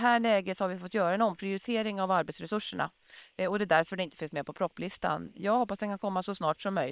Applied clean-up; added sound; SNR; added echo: neural separator model SepFormer WHAM!.